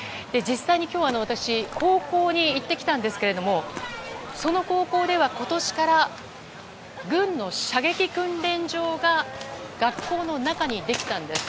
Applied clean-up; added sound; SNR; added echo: none; Walk, footsteps; 17 dB; none.